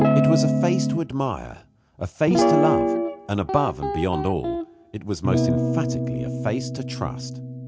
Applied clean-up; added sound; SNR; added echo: none; Guitar; -3 dB; none.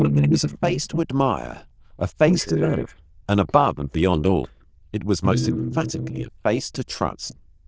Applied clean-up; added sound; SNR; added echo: neural diffusion model UNIVERSE++.